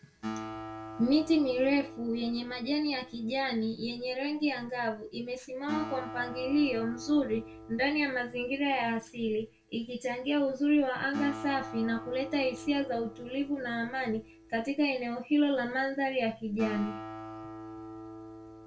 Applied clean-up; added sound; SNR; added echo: none; Acoustic guitar; 13 dB; reverberation time 0.2 s.